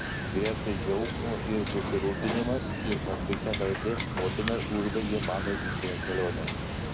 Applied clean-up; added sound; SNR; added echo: none; Wind / Boat, Water vehicle; 0 dB; none.